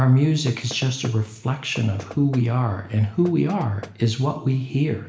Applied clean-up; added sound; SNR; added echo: none; Knock; 20 dB; reverberation time 0.6 s.